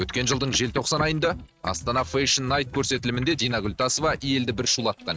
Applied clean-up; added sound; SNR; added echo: neural mask model RNNoise.